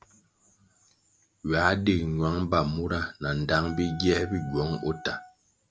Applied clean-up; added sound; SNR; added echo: none; Wind instrument, woodwind instrument; 17 dB; none.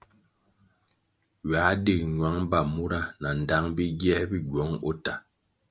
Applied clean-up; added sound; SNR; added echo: none; none; none; none.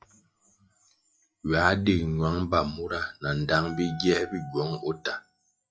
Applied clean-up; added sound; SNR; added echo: classical method log-MMSE.